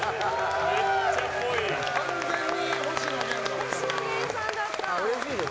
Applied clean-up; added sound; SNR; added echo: none; Race car, auto racing / Accelerating, revving, vroom; 7 dB; none.